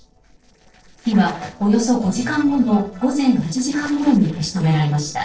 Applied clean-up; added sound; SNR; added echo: neural separator model SepFormer DNS4.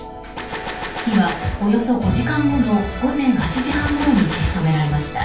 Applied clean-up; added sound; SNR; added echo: none; Gunshot, gunfire; 11 dB; reverberation time 0.3 s.